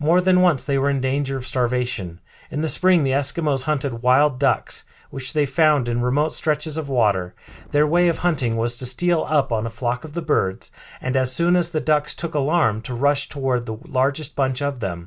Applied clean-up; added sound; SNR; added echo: none; Wind; 18 dB; none.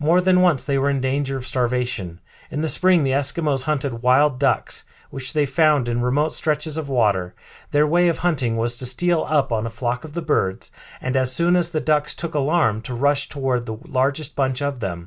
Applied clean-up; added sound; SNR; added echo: none; none; none; none.